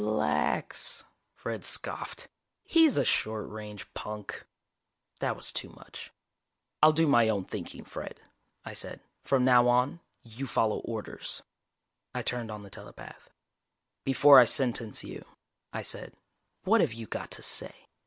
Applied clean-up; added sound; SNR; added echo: none; none; none; none.